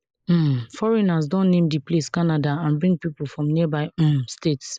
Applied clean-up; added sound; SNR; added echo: neural mask model Resemble Enhance denoiser.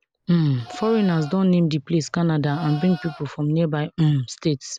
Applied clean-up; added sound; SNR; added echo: none; Livestock, farm animals, working animals; 19 dB; none.